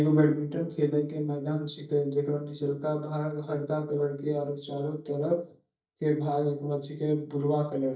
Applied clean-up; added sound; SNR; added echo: neural mask model DeepFilterNet 3.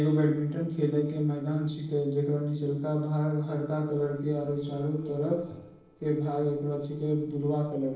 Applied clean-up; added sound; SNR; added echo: neural separator model SepFormer DNS4.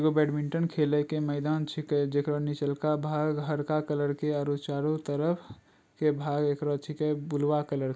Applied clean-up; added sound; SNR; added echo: none; none; none; none.